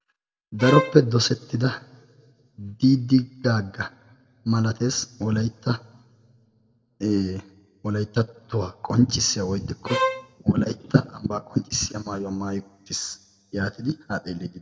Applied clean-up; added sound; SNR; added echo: none; Bowed string instrument; 2 dB; reverberation time 0.6 s.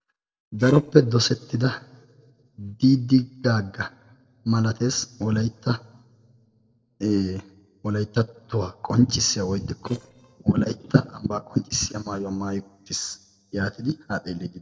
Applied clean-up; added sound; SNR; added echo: neural separator model SepFormer DNS4.